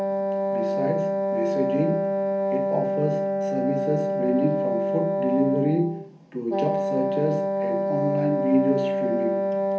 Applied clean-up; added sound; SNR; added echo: none; Wind instrument, woodwind instrument; -2 dB; reverberation time 0.4 s.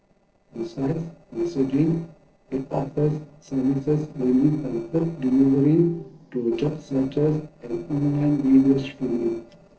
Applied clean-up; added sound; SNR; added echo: neural separator model SepFormer DNS4.